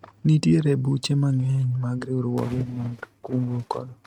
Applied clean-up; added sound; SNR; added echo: neural mask model RNNoise.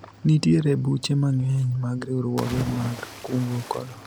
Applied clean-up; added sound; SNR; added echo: none; Cricket / Waves, surf; 15 dB; none.